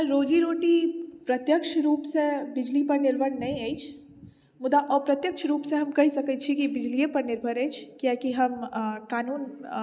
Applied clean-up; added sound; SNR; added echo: none; none; none; none.